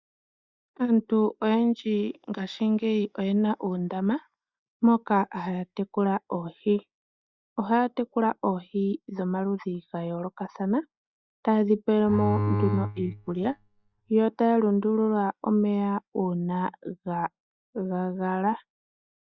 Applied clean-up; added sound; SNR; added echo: neural mask model DeepFilterNet 3.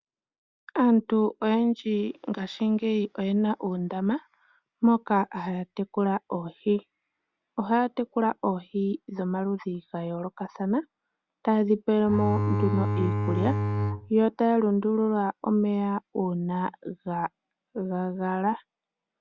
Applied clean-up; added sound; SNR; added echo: none; Bowed string instrument; 0 dB; none.